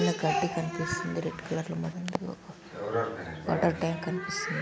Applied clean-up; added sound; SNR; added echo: none; none; none; none.